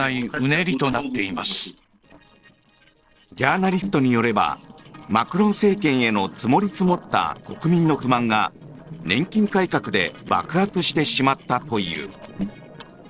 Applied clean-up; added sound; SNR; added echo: neural separator model SepFormer DNS4.